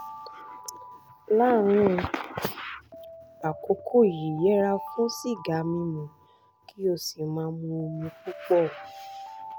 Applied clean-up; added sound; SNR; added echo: none; Alarm; 17 dB; none.